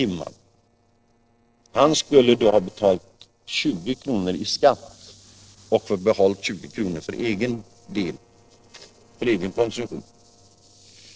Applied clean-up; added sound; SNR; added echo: neural separator model SepFormer DNS4.